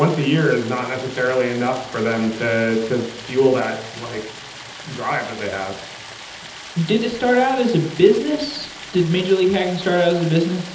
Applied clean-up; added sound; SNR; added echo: none; Stream; 16 dB; reverberation time 1.2 s.